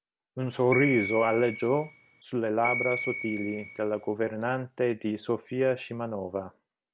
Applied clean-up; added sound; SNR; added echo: none; Bell; 6 dB; none.